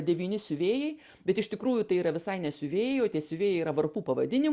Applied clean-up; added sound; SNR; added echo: none; none; none; none.